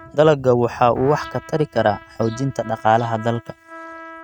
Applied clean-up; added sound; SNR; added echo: neural mask model RNNoise.